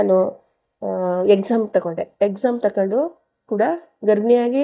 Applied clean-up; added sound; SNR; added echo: neural mask model DeepFilterNet 3.